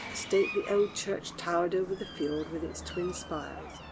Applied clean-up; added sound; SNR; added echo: none; Door; 11 dB; none.